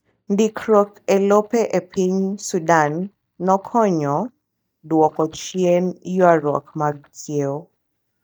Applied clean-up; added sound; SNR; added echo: neural mask model DeepFilterNet 3.